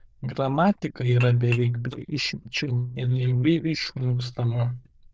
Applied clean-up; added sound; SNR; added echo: neural diffusion model UNIVERSE++.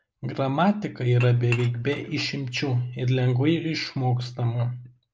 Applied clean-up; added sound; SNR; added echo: none; Dishes, pots, and pans / Chink, clink; 16 dB; none.